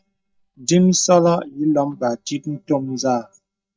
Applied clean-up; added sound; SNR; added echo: neural mask model DeepFilterNet 3.